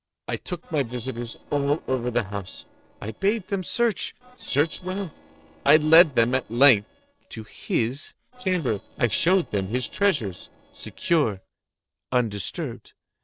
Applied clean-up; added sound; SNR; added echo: neural separator model SepFormer DNS4.